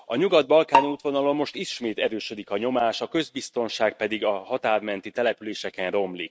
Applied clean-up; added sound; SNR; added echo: neural mask model RNNoise.